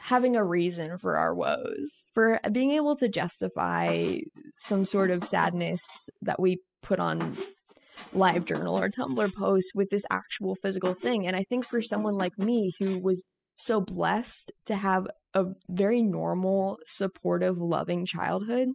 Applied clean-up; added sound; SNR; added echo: classical method spectral subtraction.